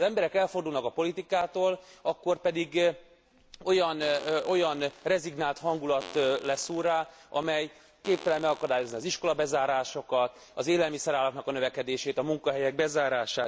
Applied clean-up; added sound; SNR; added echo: none; Fart; 18 dB; none.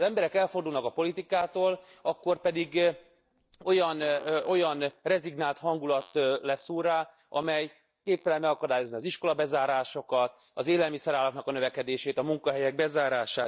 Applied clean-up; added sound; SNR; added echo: neural mask model DeepFilterNet 3.